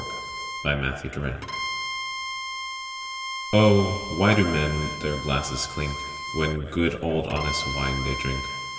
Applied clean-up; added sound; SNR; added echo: none; Bowed string instrument; 7 dB; reverberation time 2.3 s.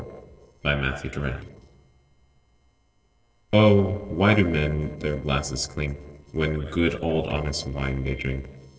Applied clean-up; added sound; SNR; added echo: neural separator model SepFormer DNS4.